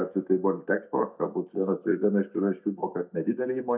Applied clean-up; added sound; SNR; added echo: neural mask model DeepFilterNet 3.